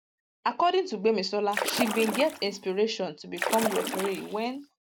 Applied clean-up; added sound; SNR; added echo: none; Splash, splatter; 5 dB; none.